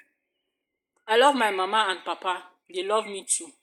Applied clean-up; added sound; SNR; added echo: neural mask model RNNoise.